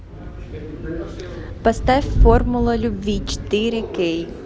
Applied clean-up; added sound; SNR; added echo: none; Thunder / Rain; 2 dB; none.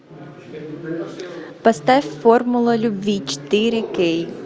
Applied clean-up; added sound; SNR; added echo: none; none; none; none.